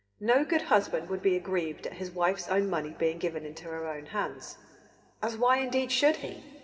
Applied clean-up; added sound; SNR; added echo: none; none; none; reverberation time 2.2 s.